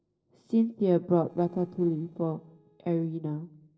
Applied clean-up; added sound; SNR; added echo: neural separator model SepFormer DNS4.